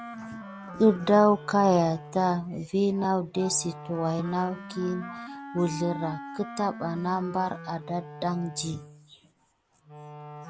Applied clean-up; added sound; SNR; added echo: none; Wind instrument, woodwind instrument; 14 dB; none.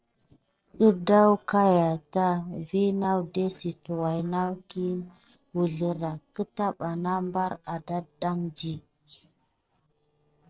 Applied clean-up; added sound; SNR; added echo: neural separator model SepFormer DNS4.